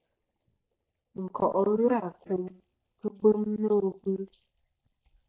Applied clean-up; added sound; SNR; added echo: neural mask model DeepFilterNet 3.